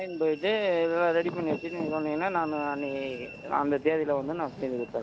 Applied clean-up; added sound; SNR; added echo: none; Train; 17 dB; none.